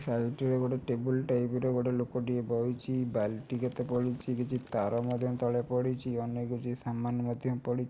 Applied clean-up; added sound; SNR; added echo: neural mask model Resemble Enhance denoiser.